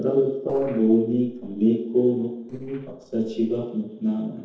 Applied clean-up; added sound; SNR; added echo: neural separator model SepFormer DNS4.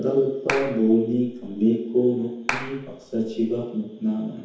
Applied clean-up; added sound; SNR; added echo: none; Clapping; 10 dB; reverberation time 1.0 s.